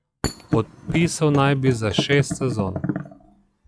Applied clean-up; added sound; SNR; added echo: classical method log-MMSE.